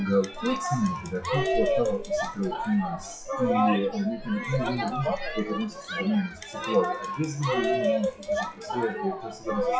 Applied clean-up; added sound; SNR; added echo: classical method WPE with log-MMSE.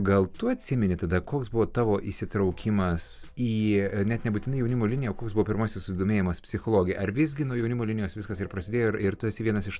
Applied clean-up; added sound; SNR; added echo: none; none; none; none.